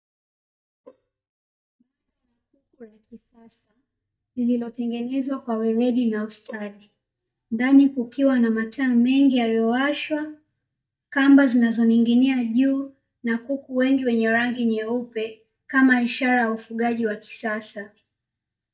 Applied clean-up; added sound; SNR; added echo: neural mask model DeepFilterNet 3.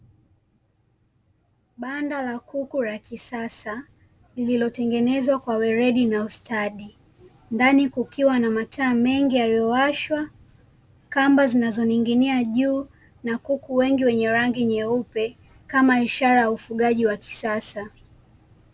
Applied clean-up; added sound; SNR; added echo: none; none; none; none.